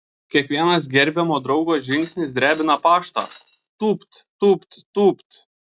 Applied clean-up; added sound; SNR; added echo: classical method log-MMSE.